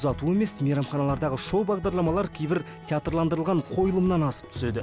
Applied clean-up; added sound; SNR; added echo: none; none; none; none.